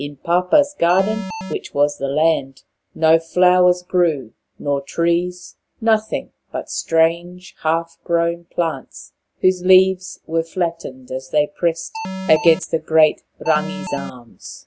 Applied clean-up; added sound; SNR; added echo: none; Alarm; 7 dB; none.